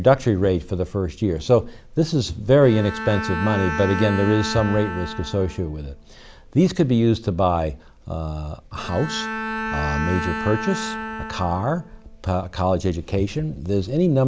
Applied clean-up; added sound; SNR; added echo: none; Bowed string instrument; 10 dB; none.